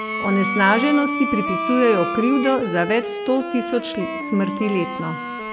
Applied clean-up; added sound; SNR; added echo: none; Wind instrument, woodwind instrument + Wind instrument, woodwind instrument; 5 dB; none.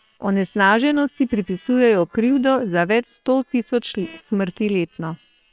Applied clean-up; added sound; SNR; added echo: neural separator model SepFormer WHAM!.